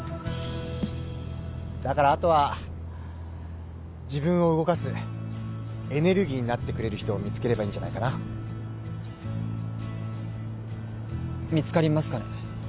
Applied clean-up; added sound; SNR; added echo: none; Snare drum + Explosion; 14 dB; none.